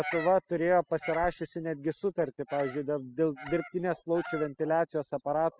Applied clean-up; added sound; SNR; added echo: classical method spectral subtraction.